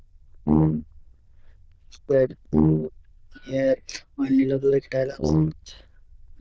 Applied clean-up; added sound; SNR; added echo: neural diffusion model UNIVERSE++.